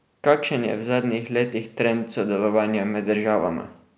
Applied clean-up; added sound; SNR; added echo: none; none; none; none.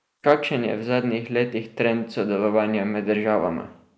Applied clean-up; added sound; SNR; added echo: neural mask model Resemble Enhance denoiser.